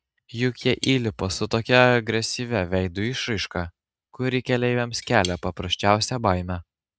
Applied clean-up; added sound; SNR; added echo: neural mask model RNNoise.